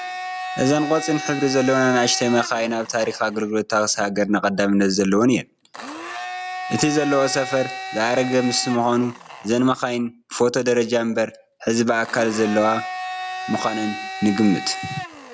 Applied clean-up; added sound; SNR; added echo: none; Domestic sounds, home sounds; 11 dB; none.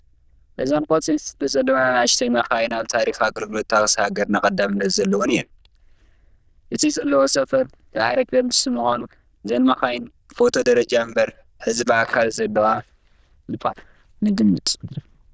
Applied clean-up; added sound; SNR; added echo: neural diffusion model UNIVERSE++.